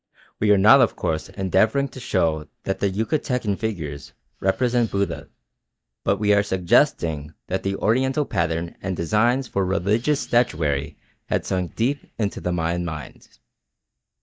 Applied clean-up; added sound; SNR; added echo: neural mask model DeepFilterNet 3.